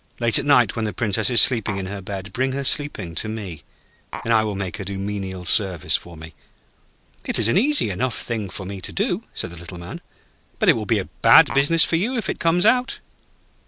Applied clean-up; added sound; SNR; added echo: none; Tap; 10 dB; none.